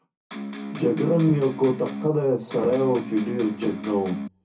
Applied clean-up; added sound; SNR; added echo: none; Electric guitar; 10 dB; reverberation time 0.3 s.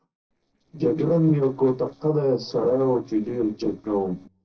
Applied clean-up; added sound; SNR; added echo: neural separator model SepFormer DNS4.